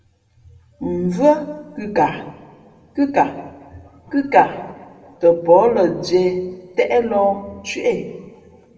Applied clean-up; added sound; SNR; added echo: none; none; none; reverberation time 1.1 s.